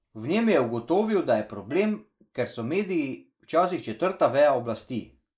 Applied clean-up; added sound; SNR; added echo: neural mask model Resemble Enhance denoiser.